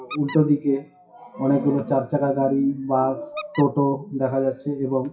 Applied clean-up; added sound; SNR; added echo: classical method WPE with log-MMSE.